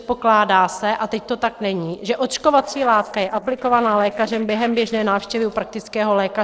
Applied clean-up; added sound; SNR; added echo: neural separator model SepFormer DNS4.